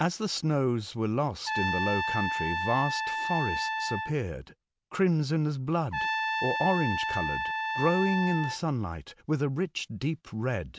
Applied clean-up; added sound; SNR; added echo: none; Trumpet; 2 dB; none.